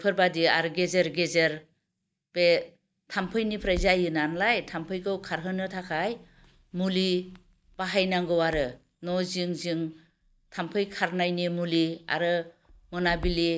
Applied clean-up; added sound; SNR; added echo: neural mask model DeepFilterNet 3.